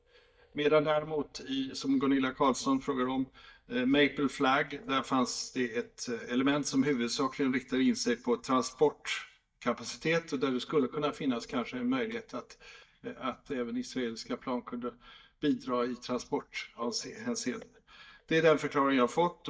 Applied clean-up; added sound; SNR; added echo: neural mask model DeepFilterNet 3.